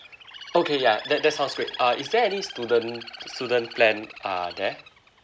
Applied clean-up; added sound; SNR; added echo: none; Bird; 14 dB; none.